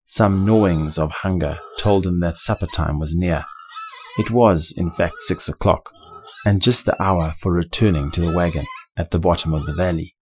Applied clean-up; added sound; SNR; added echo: classical method Wiener filter.